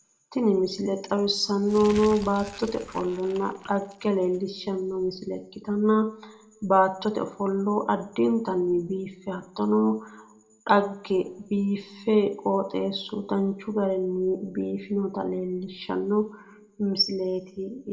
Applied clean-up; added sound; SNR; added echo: none; Crumpling, crinkling; 17 dB; reverberation time 0.5 s.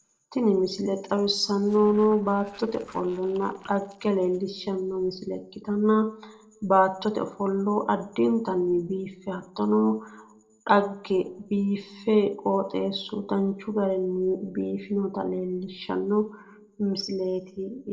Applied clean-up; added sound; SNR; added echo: neural separator model SepFormer DNS4.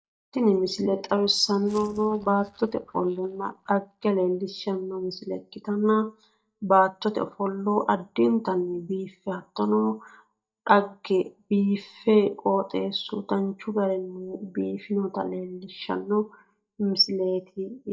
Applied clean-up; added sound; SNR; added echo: neural mask model DeepFilterNet 3.